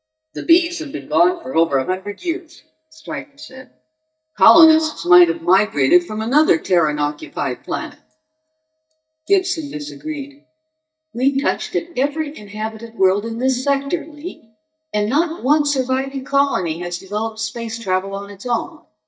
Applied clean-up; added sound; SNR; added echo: neural mask model DeepFilterNet 3.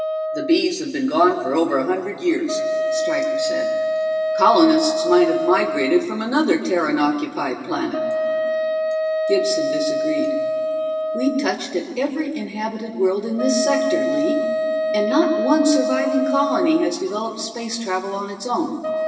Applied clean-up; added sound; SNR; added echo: none; Wind instrument, woodwind instrument; 3 dB; reverberation time 2.5 s.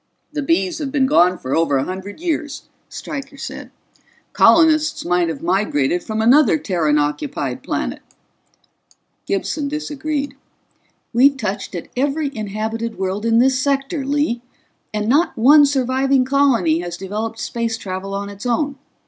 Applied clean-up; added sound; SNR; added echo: none; none; none; none.